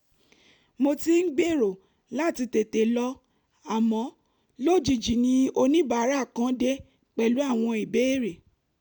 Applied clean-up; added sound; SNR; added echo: none; none; none; none.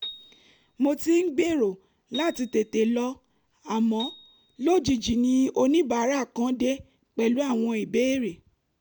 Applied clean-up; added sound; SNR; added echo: none; Piano; 18 dB; none.